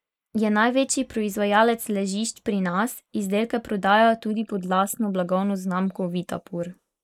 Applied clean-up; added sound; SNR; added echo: neural mask model Resemble Enhance denoiser.